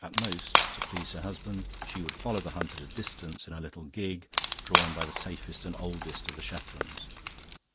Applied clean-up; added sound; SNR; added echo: none; Wood; -5 dB; none.